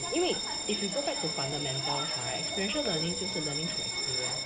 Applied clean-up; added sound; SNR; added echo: none; Bell; -2 dB; none.